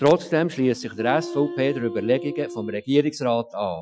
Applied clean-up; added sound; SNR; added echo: classical method Wiener filter.